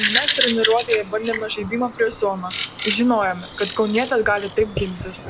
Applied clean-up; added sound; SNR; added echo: none; Bird vocalization, bird call, bird song; 2 dB; none.